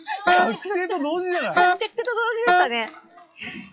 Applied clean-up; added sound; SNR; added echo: classical method log-MMSE.